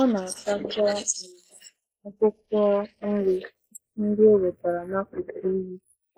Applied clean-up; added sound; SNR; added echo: neural mask model Resemble Enhance denoiser.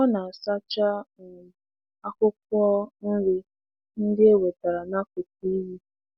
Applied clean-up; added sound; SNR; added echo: none; none; none; none.